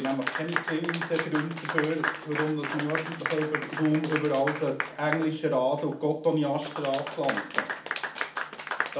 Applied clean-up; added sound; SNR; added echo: none; Applause / Clapping; 5 dB; reverberation time 0.4 s.